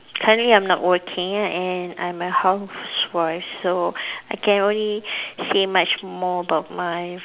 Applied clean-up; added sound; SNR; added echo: none; none; none; none.